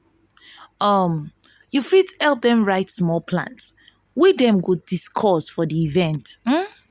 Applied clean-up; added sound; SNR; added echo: none; none; none; none.